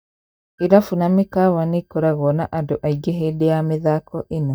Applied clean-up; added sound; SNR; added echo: neural mask model DeepFilterNet 3.